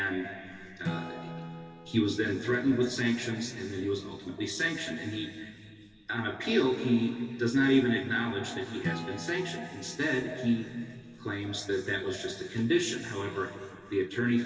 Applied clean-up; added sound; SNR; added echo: none; Acoustic guitar / Strum; 15 dB; reverberation time 2.7 s.